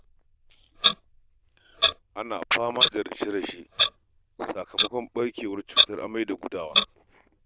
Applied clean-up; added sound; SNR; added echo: neural diffusion model UNIVERSE++.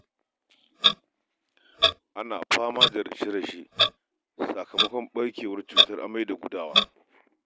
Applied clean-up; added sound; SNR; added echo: none; Clock; -5 dB; none.